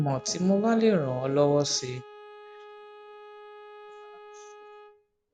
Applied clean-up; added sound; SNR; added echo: none; Bowed string instrument; 18 dB; none.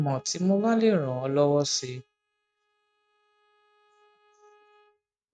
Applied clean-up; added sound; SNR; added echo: neural mask model RNNoise.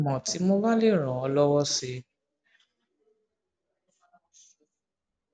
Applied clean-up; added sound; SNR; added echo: none; none; none; none.